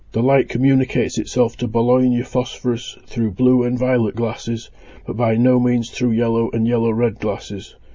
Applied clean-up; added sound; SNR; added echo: none; none; none; none.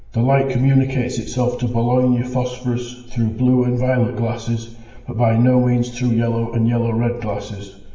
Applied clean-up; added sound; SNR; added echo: none; none; none; reverberation time 1.0 s.